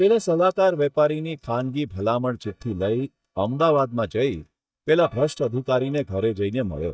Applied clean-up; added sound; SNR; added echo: neural mask model DeepFilterNet 3.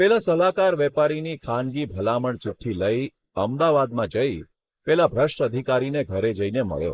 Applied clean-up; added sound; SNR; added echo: neural mask model Resemble Enhance denoiser.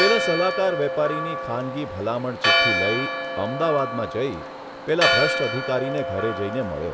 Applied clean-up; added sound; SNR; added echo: none; Church bell; 0 dB; none.